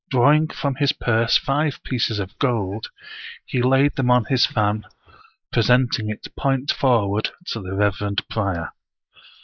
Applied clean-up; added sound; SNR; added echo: neural mask model Resemble Enhance denoiser.